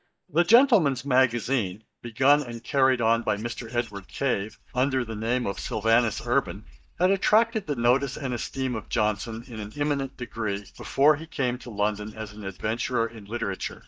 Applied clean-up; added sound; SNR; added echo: neural mask model DeepFilterNet 3.